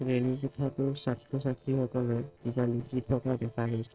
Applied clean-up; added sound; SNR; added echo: neural separator model SepFormer DNS4.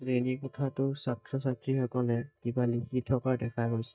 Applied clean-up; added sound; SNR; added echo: neural mask model DeepFilterNet 3.